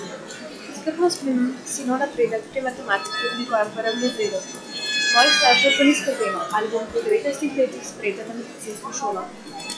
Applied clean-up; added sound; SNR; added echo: classical method log-MMSE.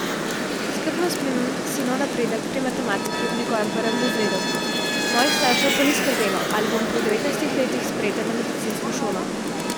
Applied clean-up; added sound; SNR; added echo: none; Vehicle + Rain; -2 dB; none.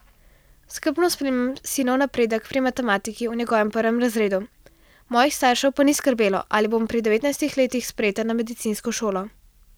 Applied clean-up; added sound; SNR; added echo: none; none; none; none.